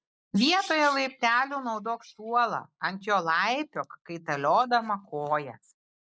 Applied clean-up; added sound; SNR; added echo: neural mask model DeepFilterNet 3.